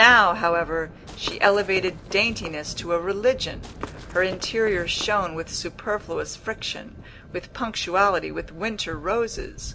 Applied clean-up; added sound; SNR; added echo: none; Walk, footsteps / Run + Thunder; 15 dB; none.